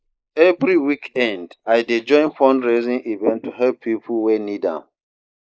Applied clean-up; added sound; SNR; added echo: neural mask model Resemble Enhance denoiser.